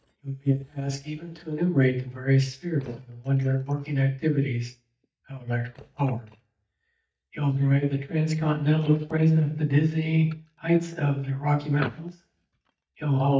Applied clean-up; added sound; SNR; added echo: neural mask model DeepFilterNet 3.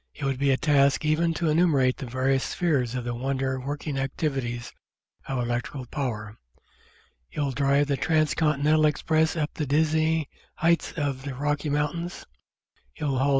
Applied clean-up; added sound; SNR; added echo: none; none; none; none.